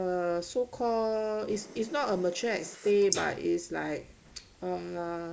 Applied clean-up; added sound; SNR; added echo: neural mask model Resemble Enhance denoiser.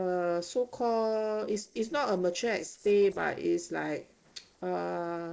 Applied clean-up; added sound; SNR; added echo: neural separator model SepFormer DNS4.